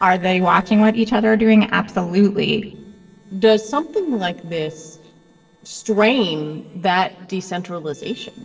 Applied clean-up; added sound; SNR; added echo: neural separator model SepFormer DNS4.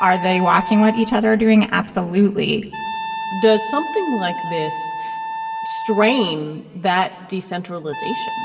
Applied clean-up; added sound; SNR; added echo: none; Wind instrument, woodwind instrument; 9 dB; reverberation time 2.3 s.